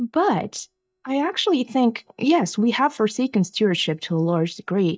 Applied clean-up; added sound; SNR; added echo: neural mask model DeepFilterNet 3.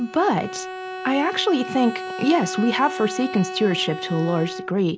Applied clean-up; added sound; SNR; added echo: none; Bowed string instrument; 9 dB; none.